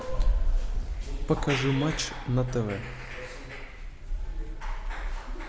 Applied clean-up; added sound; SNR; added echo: none; none; none; none.